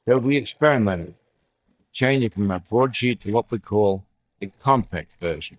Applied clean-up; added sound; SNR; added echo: neural mask model DeepFilterNet 3.